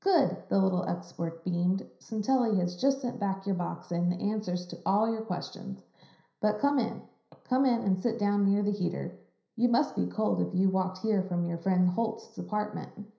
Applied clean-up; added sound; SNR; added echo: none; none; none; reverberation time 0.5 s.